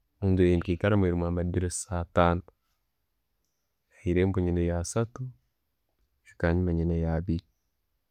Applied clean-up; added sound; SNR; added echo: none; none; none; none.